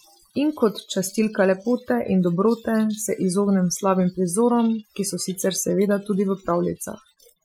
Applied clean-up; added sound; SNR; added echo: classical method Wiener filter.